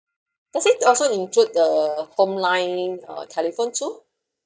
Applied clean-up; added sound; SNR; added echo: neural mask model DeepFilterNet 3.